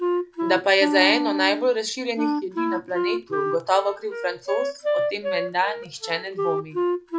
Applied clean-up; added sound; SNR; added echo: none; Wind instrument, woodwind instrument; 1 dB; none.